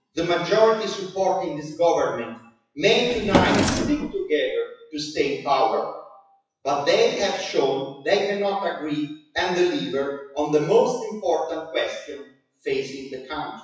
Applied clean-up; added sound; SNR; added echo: classical method WPE with log-MMSE.